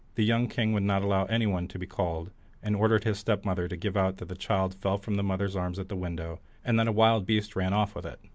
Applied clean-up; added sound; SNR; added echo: none; none; none; none.